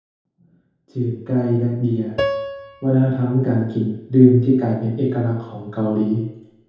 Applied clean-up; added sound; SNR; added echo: none; Piano; 11 dB; reverberation time 0.8 s.